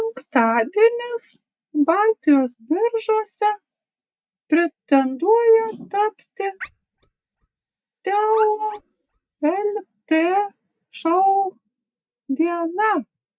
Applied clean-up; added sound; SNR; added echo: neural mask model DeepFilterNet 3.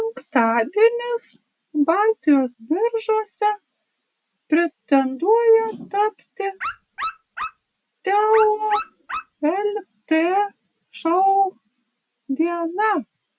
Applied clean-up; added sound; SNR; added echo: none; Dog; 10 dB; none.